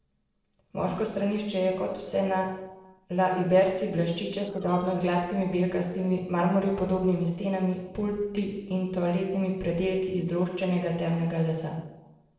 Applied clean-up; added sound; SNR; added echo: neural separator model SepFormer DNS4.